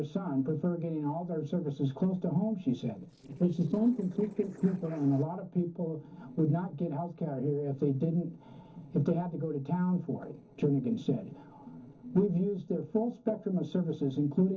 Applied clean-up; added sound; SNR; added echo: neural separator model SepFormer DNS4.